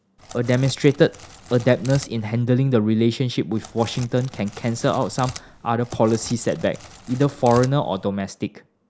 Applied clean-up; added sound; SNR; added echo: none; Crackle; 19 dB; none.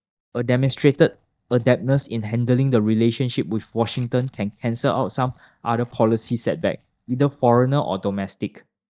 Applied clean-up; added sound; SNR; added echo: neural mask model DeepFilterNet 3.